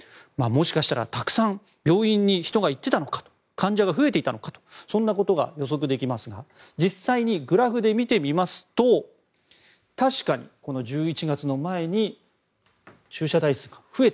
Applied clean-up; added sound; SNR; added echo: none; none; none; none.